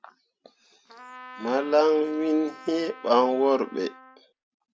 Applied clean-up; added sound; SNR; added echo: none; Trumpet; 19 dB; none.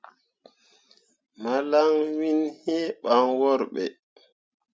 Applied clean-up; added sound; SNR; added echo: none; none; none; none.